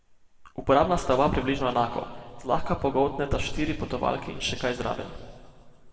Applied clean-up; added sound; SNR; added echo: none; none; none; reverberation time 1.9 s.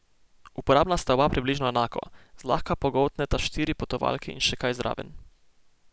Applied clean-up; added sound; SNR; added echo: none; none; none; none.